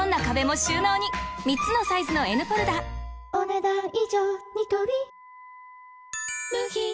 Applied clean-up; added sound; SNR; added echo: none; Wind instrument, woodwind instrument; 14 dB; none.